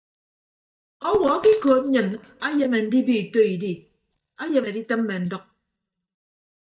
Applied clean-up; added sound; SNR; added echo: neural mask model DeepFilterNet 3.